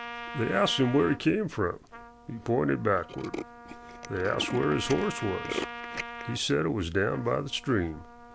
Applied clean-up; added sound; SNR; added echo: none; Trumpet + Tools; 11 dB; none.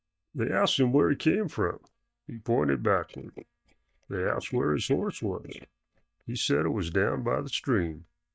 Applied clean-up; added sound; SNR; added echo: neural mask model DeepFilterNet 3.